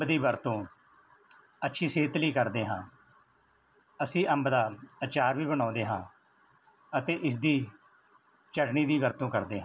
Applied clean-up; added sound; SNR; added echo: none; none; none; none.